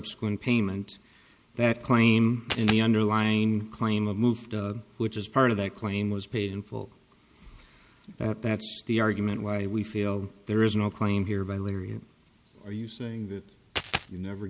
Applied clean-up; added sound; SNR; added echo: none; Coin (dropping); 5 dB; none.